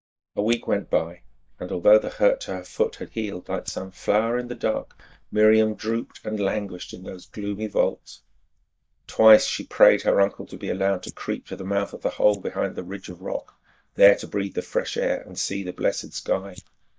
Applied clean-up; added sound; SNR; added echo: neural mask model DeepFilterNet 3.